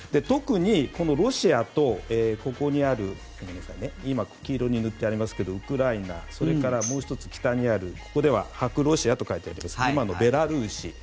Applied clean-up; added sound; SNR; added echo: none; Tambourine; 14 dB; none.